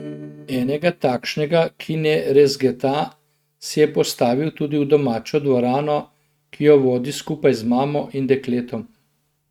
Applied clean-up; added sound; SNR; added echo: neural mask model RNNoise.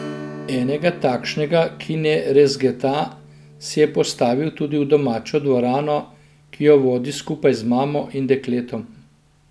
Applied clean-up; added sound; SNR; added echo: none; Strum; 20 dB; none.